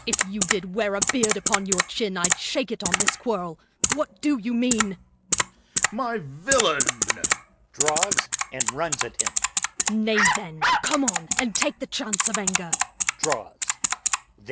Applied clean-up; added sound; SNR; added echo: none; Bark + Typing; -2 dB; none.